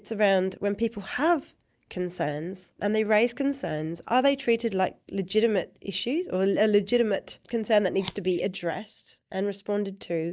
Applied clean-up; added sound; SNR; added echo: neural mask model DeepFilterNet 3.